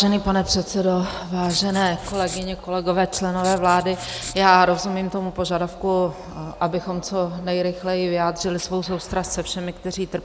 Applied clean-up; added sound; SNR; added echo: none; Writing; 14 dB; none.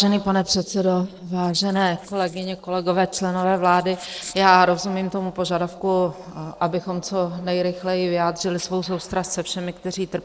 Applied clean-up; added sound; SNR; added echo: neural separator model SepFormer DNS4.